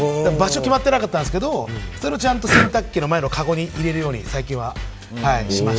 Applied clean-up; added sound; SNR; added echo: none; Breathing; 5 dB; none.